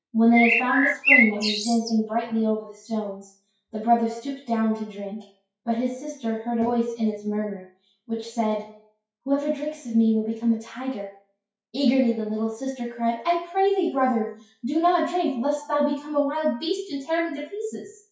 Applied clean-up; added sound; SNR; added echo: classical method WPE with log-MMSE.